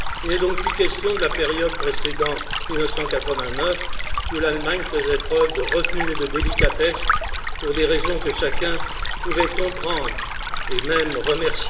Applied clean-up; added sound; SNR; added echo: none; Stream; -1 dB; reverberation time 1.8 s.